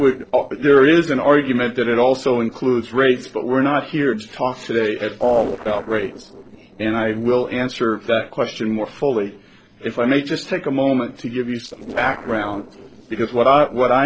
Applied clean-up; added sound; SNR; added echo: neural separator model SepFormer DNS4.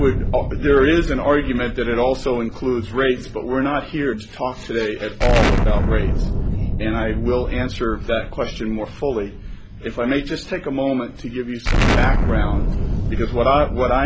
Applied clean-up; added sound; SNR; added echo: none; Explosion; 1 dB; none.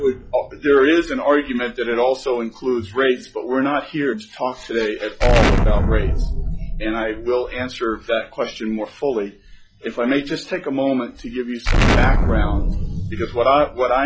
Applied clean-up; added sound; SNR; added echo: classical method log-MMSE.